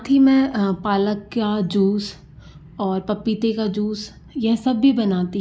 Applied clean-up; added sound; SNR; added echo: none; none; none; none.